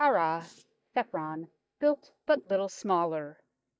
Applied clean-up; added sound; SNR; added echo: neural mask model DeepFilterNet 3.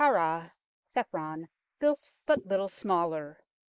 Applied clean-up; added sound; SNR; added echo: neural mask model Resemble Enhance denoiser.